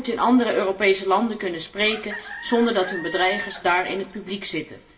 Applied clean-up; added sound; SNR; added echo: none; Chicken, rooster; 13 dB; reverberation time 0.5 s.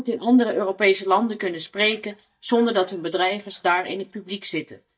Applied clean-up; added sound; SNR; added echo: neural mask model DeepFilterNet 3.